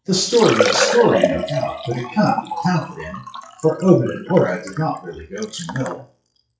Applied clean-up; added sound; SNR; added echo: classical method WPE with log-MMSE.